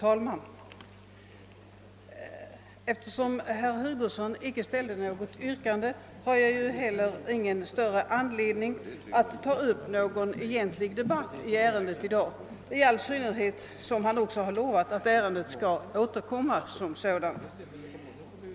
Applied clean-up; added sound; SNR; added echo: none; none; none; none.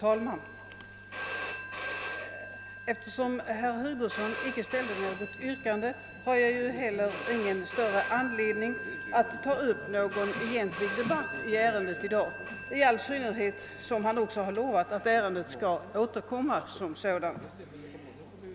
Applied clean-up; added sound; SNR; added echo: none; Telephone; 4 dB; none.